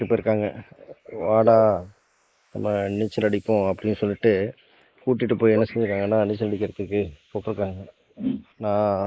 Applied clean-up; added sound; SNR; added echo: neural mask model Resemble Enhance denoiser.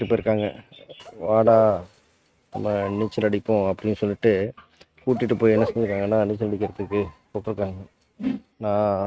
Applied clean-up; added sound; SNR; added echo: neural mask model RNNoise.